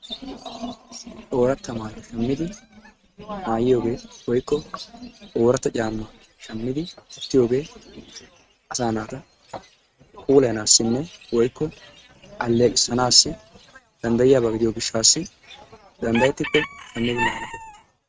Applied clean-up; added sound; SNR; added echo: neural mask model RNNoise.